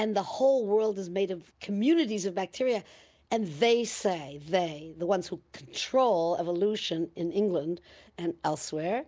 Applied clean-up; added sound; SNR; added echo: none; none; none; none.